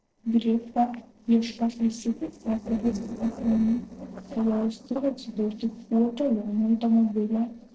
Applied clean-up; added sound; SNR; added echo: neural separator model SepFormer DNS4.